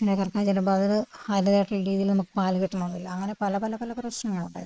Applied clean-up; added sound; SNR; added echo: neural mask model Resemble Enhance denoiser.